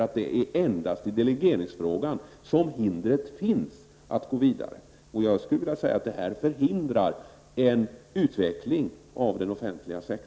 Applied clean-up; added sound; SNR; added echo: none; none; none; none.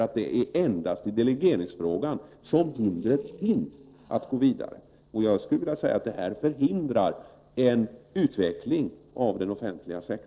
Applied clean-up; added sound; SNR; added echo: neural separator model SepFormer DNS4.